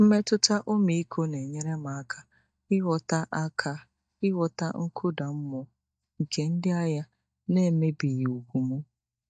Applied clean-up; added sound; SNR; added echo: neural mask model DeepFilterNet 3.